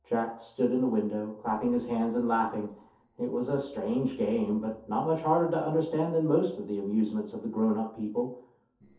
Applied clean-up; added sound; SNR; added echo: neural separator model SepFormer DNS4.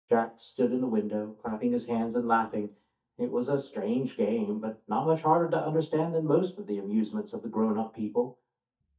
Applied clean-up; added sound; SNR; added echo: neural mask model DeepFilterNet 3.